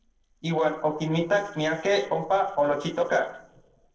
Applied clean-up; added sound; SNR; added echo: neural separator model SepFormer DNS4.